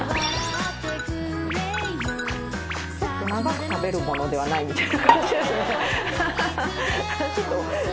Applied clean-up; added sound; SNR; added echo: none; Bowed string instrument; 1 dB; none.